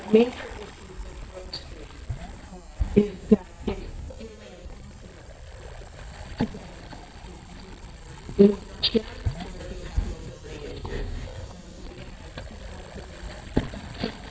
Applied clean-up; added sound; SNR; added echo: neural mask model DeepFilterNet 3.